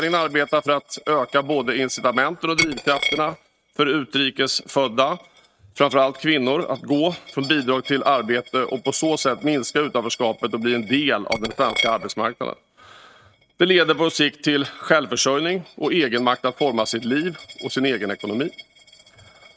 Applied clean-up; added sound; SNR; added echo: neural mask model RNNoise.